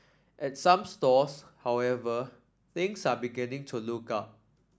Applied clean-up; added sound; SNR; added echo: none; none; none; none.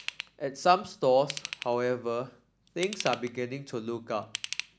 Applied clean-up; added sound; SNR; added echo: none; Ratchet, pawl / Tools; 12 dB; none.